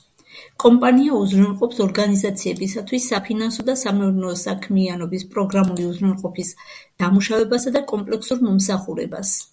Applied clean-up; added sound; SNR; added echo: none; none; none; none.